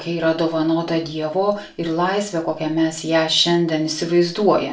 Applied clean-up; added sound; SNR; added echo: none; none; none; reverberation time 0.3 s.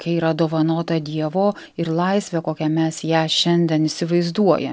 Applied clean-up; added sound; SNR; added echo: none; none; none; none.